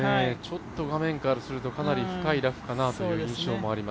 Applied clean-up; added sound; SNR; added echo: none; none; none; none.